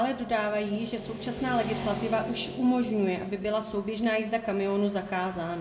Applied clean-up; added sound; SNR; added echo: none; Motorcycle / Traffic noise, roadway noise; 12 dB; reverberation time 0.9 s.